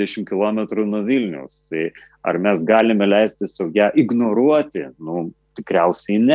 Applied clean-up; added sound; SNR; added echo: none; none; none; none.